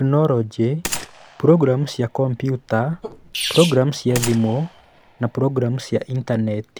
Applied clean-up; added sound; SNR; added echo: none; Gunshot, gunfire + Sneeze; 12 dB; none.